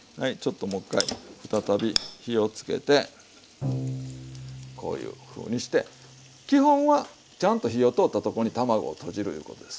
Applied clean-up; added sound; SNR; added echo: none; Bowed string instrument; 11 dB; none.